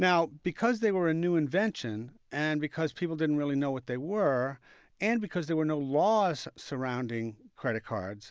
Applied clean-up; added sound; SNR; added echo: none; none; none; none.